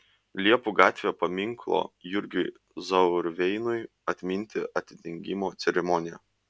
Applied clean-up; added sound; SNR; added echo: none; none; none; none.